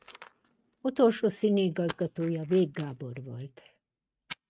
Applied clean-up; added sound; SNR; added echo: neural mask model RNNoise.